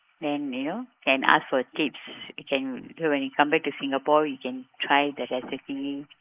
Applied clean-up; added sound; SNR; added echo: neural mask model Resemble Enhance denoiser.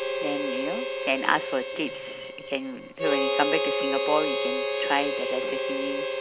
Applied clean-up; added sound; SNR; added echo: none; Harmonica; -1 dB; none.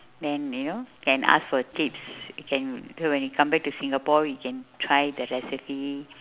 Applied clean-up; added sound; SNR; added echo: none; none; none; none.